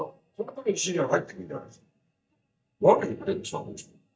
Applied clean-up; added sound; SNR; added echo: neural mask model DeepFilterNet 3.